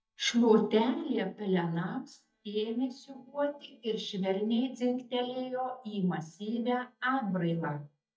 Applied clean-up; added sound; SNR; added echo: neural mask model DeepFilterNet 3.